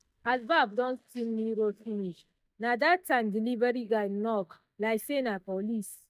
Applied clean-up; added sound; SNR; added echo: neural mask model DeepFilterNet 3.